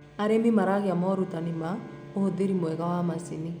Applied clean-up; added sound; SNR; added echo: none; Bowed string instrument + Bowed string instrument; 17 dB; none.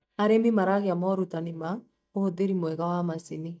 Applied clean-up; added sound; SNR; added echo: neural mask model DeepFilterNet 3.